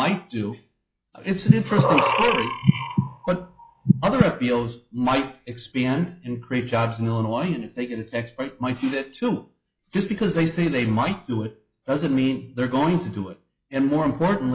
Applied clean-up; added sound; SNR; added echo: classical method log-MMSE.